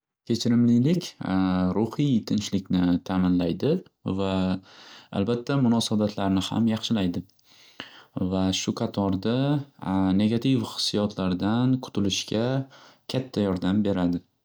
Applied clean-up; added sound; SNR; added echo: none; none; none; none.